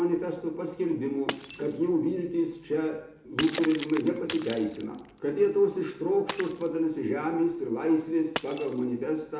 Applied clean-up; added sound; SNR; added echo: none; Shatter; 15 dB; reverberation time 0.6 s.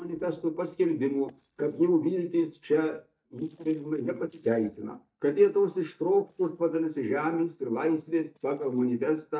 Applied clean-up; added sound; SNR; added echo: neural mask model DeepFilterNet 3.